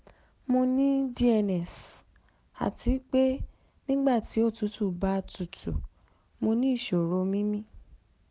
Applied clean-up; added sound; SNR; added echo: none; none; none; none.